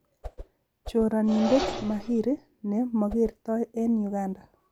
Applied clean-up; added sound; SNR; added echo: none; Whoosh, swoosh, swish + Engine; 11 dB; none.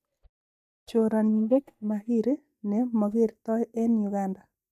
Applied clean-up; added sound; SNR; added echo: neural mask model DeepFilterNet 3.